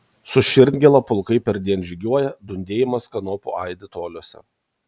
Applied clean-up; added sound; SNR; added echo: none; none; none; none.